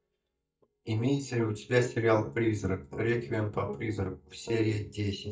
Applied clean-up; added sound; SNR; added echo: neural mask model DeepFilterNet 3.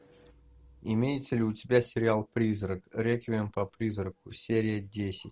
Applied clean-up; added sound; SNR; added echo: none; none; none; none.